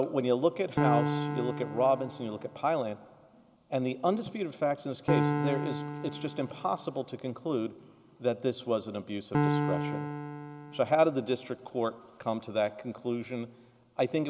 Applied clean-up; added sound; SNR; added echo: none; Piano; 3 dB; none.